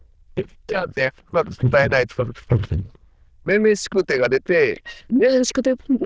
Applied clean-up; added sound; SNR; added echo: neural diffusion model UNIVERSE++.